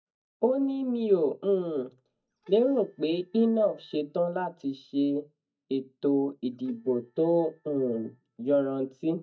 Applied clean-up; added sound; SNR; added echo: neural mask model DeepFilterNet 3.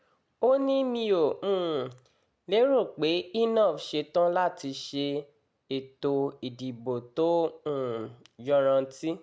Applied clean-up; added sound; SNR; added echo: none; none; none; none.